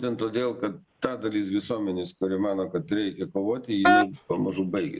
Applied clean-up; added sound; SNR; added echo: none; Wind instrument, woodwind instrument; -4 dB; none.